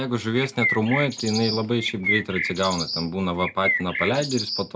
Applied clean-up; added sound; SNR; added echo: none; Bird; 3 dB; none.